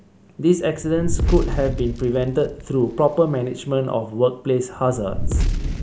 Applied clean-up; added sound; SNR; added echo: none; Fire; 4 dB; none.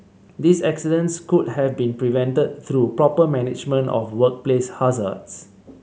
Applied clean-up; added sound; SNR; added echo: none; none; none; none.